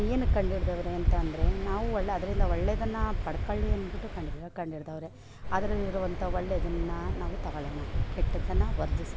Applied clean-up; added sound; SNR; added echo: none; Waves, surf; -4 dB; none.